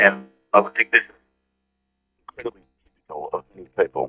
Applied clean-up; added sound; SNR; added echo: neural mask model DeepFilterNet 3.